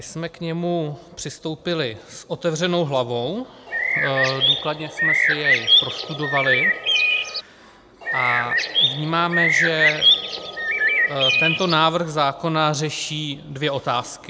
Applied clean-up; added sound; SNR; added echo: none; Bird; -5 dB; none.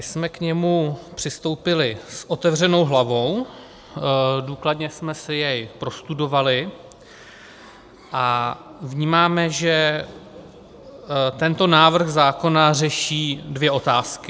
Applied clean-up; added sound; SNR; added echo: none; none; none; none.